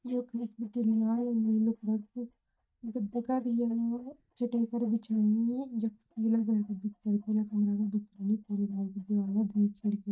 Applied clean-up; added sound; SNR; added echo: neural mask model DeepFilterNet 3.